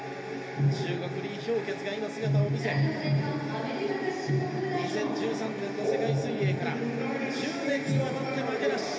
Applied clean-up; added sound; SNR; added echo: none; Bowed string instrument; 19 dB; reverberation time 0.3 s.